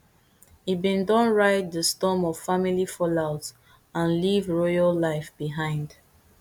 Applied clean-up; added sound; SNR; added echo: none; none; none; none.